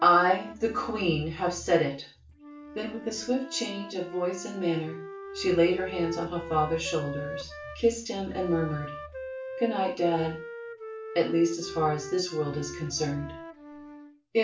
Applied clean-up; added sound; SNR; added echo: none; Wind instrument, woodwind instrument; 12 dB; reverberation time 0.3 s.